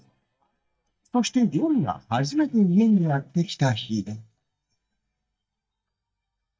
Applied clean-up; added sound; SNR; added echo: neural mask model DeepFilterNet 3.